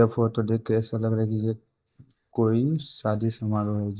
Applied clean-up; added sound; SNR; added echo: neural mask model DeepFilterNet 3.